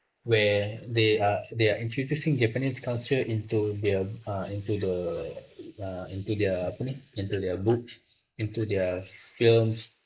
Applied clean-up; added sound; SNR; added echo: neural mask model Resemble Enhance denoiser.